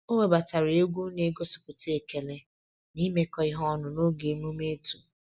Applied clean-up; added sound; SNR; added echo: none; none; none; none.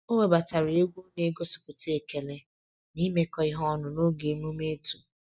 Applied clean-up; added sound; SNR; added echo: neural mask model DeepFilterNet 3.